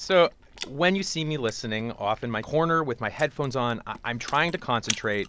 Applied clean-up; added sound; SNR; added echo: none; Chewing, mastication; 16 dB; none.